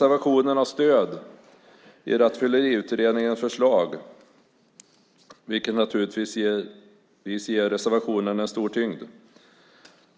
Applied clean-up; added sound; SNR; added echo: none; none; none; none.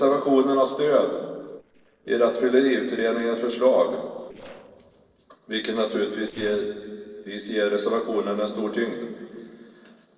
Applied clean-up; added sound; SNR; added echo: neural separator model SepFormer DNS4.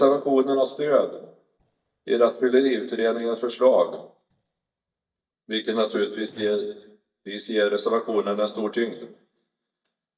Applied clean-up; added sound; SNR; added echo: neural mask model DeepFilterNet 3.